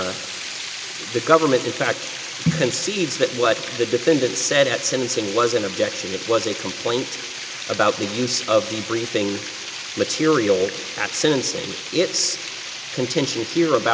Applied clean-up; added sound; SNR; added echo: none; Water; 9 dB; none.